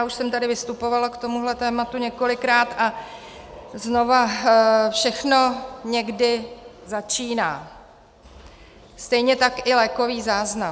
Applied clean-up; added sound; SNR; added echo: none; none; none; none.